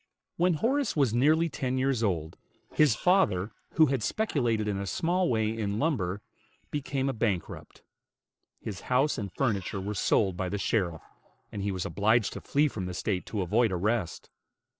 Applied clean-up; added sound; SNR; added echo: neural separator model SepFormer DNS4.